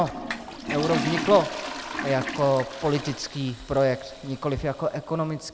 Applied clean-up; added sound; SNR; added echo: none; Toilet flush; 8 dB; none.